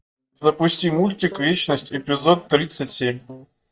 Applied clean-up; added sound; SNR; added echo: neural mask model DeepFilterNet 3.